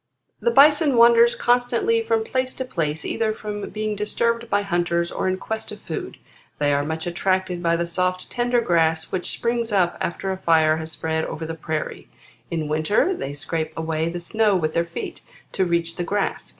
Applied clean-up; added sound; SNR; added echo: none; none; none; none.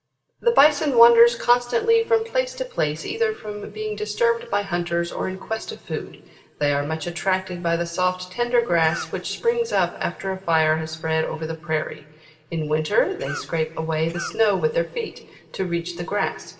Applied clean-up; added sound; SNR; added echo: none; Cough; 13 dB; reverberation time 2.0 s.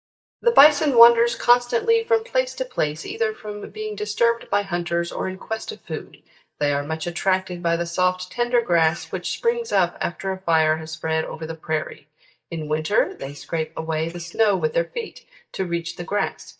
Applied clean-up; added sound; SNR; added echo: neural mask model DeepFilterNet 3.